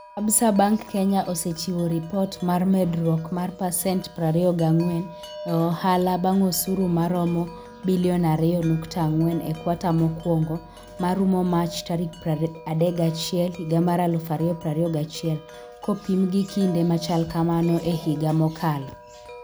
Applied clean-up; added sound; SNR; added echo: none; Wind chime; 19 dB; none.